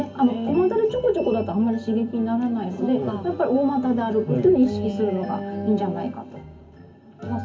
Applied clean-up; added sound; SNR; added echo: none; none; none; reverberation time 0.3 s.